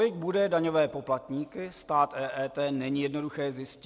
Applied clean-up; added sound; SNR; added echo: none; none; none; none.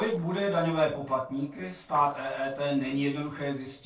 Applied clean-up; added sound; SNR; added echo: neural separator model SepFormer DNS4.